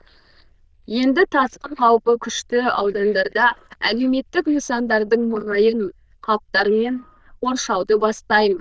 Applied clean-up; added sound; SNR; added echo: neural diffusion model UNIVERSE++.